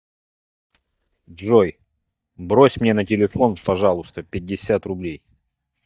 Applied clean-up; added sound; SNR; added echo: neural mask model DeepFilterNet 3.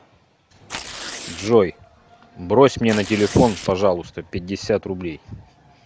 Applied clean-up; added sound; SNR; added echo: none; Tearing; 14 dB; none.